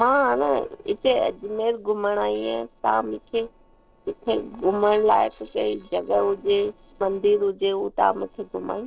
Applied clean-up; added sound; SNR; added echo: neural separator model SepFormer DNS4.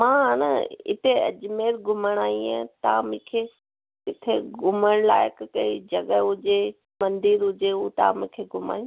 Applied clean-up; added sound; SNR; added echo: none; none; none; none.